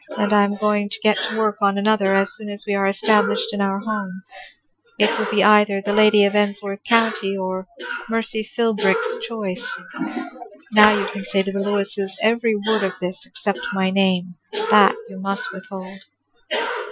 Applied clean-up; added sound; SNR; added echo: classical method Wiener filter.